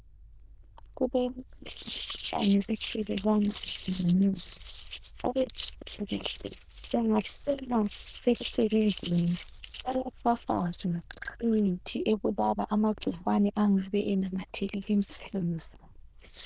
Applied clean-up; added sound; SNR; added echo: neural diffusion model UNIVERSE++.